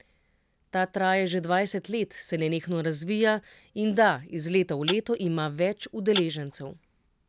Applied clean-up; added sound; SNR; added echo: none; Tap / Glass; 9 dB; none.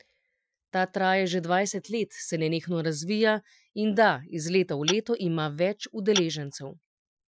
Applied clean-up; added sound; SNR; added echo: classical method Wiener filter.